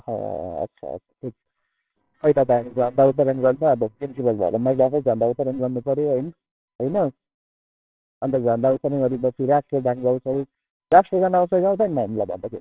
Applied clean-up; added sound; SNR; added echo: neural separator model SepFormer WHAMR!.